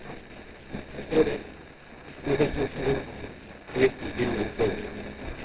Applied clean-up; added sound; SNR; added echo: neural separator model SepFormer DNS4.